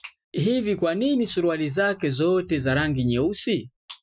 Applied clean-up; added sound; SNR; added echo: classical method Wiener filter.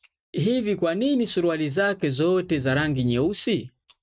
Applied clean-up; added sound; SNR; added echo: neural mask model RNNoise.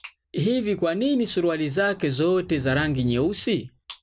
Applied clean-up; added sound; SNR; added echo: none; Breathing; 19 dB; none.